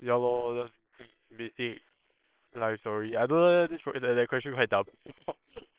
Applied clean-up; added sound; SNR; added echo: neural separator model SepFormer WHAM!.